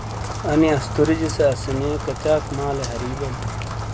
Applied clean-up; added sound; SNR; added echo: none; Rain; 5 dB; none.